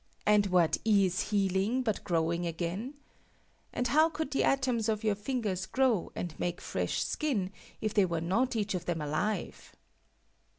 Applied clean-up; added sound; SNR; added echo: none; none; none; none.